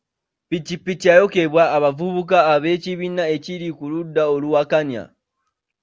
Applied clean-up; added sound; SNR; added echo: none; none; none; none.